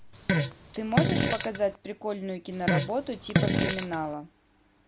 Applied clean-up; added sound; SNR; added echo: none; Fart; -5 dB; none.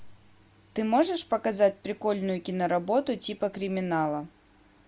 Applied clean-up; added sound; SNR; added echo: none; none; none; none.